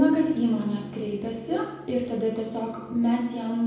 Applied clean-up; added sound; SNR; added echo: none; Bowed string instrument; 18 dB; reverberation time 0.9 s.